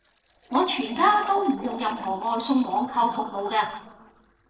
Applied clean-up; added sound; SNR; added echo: neural separator model SepFormer DNS4.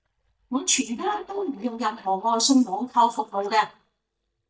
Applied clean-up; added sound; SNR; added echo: neural mask model DeepFilterNet 3.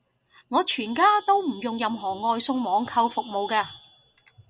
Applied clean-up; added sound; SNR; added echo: none; none; none; none.